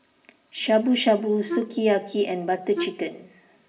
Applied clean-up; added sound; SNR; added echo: none; Wind instrument, woodwind instrument; 8 dB; reverberation time 0.6 s.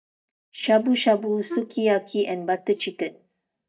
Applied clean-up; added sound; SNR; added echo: neural mask model DeepFilterNet 3.